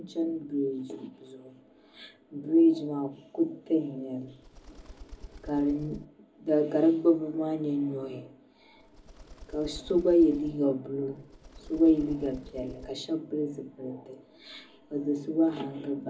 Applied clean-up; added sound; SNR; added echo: none; Bird; 18 dB; reverberation time 0.4 s.